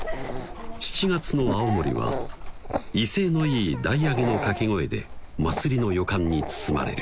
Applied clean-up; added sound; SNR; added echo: none; Dog; 7 dB; none.